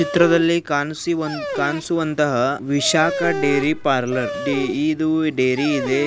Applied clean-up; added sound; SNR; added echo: none; Dog; 9 dB; none.